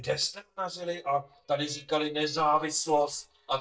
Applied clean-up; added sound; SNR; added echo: neural mask model DeepFilterNet 3.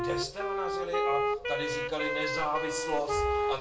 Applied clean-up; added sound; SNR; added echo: none; Wind instrument, woodwind instrument; -3 dB; reverberation time 0.3 s.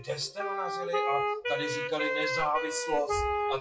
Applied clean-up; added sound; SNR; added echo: classical method WPE with log-MMSE.